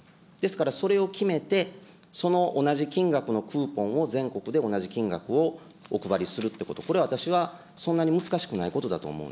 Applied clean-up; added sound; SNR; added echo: none; none; none; none.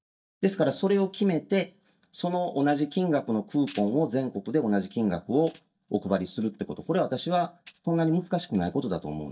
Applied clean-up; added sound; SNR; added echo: neural mask model DeepFilterNet 3.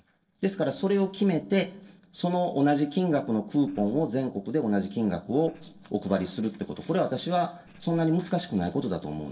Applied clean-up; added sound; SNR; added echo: neural separator model SepFormer DNS4.